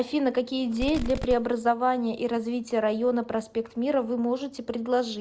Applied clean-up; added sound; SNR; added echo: none; Fireworks; 9 dB; none.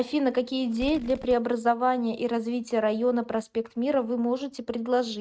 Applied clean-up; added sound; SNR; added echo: neural mask model RNNoise.